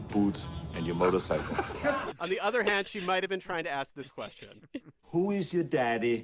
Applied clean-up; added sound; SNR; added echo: none; none; none; none.